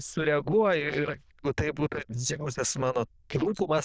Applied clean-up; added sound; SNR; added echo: neural diffusion model UNIVERSE++.